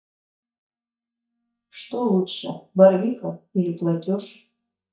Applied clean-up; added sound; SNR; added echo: neural mask model DeepFilterNet 3.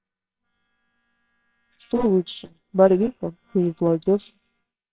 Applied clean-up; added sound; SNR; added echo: neural separator model SepFormer WHAMR!.